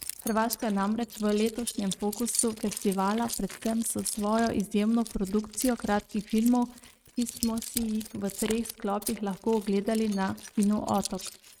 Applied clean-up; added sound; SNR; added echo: neural mask model RNNoise.